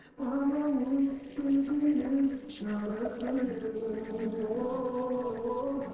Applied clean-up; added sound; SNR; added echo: neural separator model SepFormer DNS4.